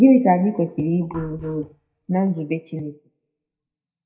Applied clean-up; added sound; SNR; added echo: neural mask model DeepFilterNet 3.